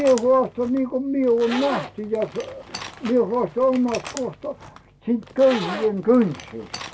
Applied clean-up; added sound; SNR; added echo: none; Zipper (clothing); 14 dB; none.